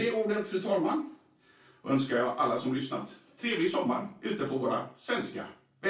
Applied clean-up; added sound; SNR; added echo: none; none; none; reverberation time 0.3 s.